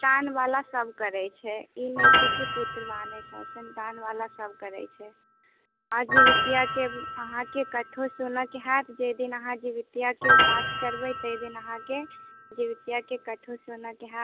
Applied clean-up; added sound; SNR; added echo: none; Piano; -3 dB; none.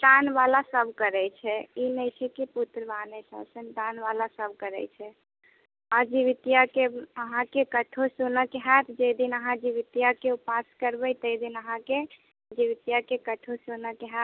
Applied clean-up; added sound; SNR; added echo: none; none; none; none.